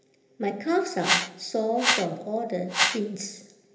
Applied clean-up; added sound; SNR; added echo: none; Whoosh, swoosh, swish; -2 dB; reverberation time 0.8 s.